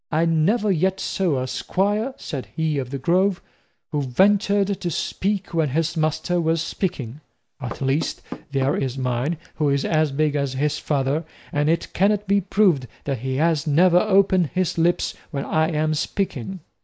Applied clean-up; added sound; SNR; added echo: none; Knock / Wood; 17 dB; none.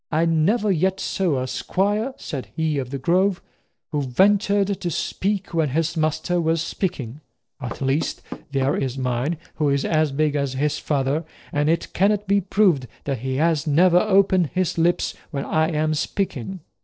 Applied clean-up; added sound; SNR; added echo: neural separator model SepFormer DNS4.